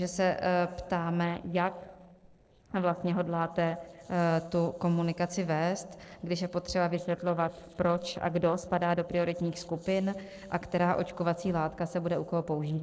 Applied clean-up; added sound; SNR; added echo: neural separator model SepFormer DNS4.